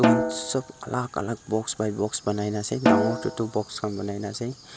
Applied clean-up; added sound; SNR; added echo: none; Snare drum; -1 dB; none.